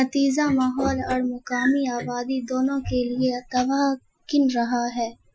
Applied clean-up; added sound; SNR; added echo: classical method Wiener filter.